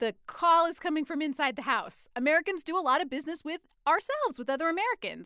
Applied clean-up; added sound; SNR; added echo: none; none; none; none.